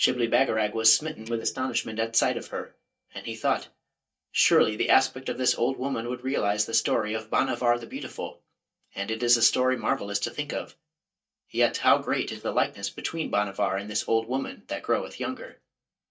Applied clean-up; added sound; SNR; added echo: neural mask model DeepFilterNet 3.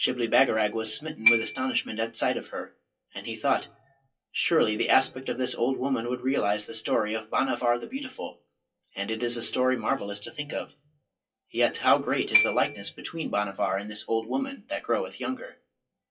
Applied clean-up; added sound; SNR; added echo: classical method WPE with log-MMSE.